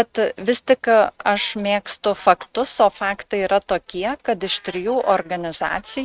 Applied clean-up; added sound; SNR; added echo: neural mask model RNNoise.